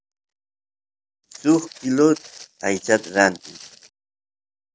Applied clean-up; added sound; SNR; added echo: none; Walk, footsteps; 20 dB; none.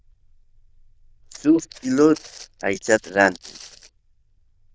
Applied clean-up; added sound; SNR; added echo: neural diffusion model UNIVERSE++.